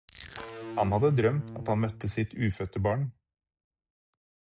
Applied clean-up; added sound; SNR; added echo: none; Crushing + Electric guitar / Bass guitar; 12 dB; none.